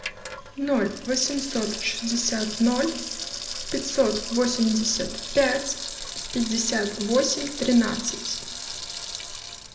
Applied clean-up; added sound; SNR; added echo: none; Sink (filling or washing) / Water tap, faucet; 8 dB; reverberation time 0.7 s.